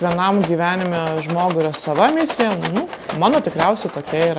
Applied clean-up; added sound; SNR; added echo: none; Rattle; 10 dB; none.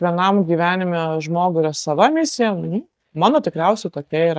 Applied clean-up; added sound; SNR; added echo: neural mask model DeepFilterNet 3.